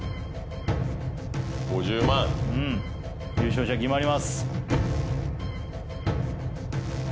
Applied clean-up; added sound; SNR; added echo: none; none; none; none.